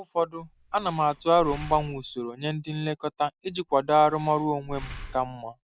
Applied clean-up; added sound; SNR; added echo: none; Breathing; 16 dB; none.